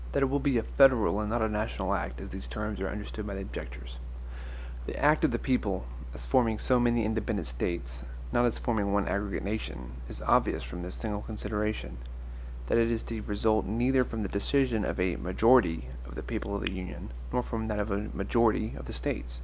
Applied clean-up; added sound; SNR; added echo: none; none; none; none.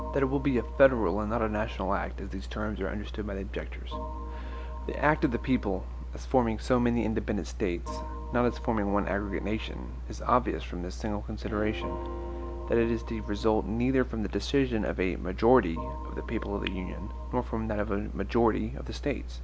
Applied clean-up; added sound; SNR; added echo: none; Bowed string instrument + Organ; 17 dB; none.